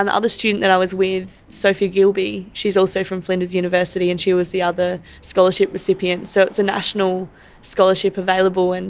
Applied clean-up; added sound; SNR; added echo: none; none; none; none.